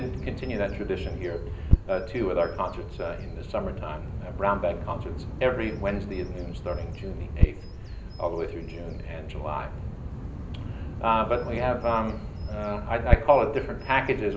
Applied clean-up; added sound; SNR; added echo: none; Bird vocalization, bird call, bird song; 1 dB; reverberation time 0.5 s.